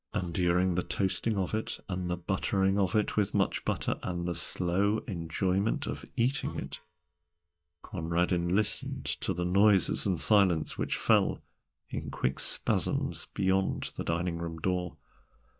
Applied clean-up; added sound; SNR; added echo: neural mask model DeepFilterNet 3.